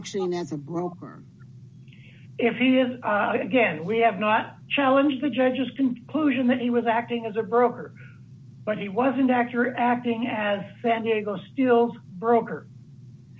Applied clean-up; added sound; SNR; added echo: none; none; none; none.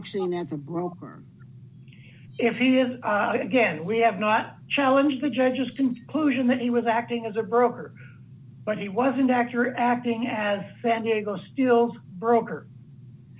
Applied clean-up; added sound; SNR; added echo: none; Chirp, tweet; 4 dB; none.